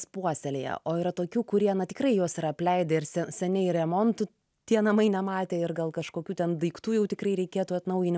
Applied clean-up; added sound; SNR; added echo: none; none; none; none.